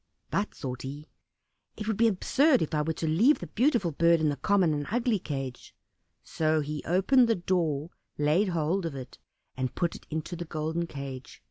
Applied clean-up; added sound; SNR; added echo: none; none; none; none.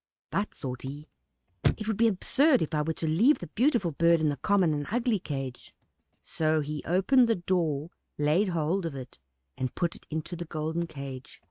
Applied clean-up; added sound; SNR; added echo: neural mask model RNNoise.